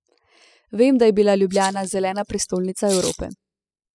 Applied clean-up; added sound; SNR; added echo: classical method spectral subtraction.